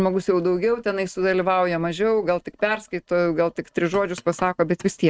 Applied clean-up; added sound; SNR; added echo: neural mask model RNNoise.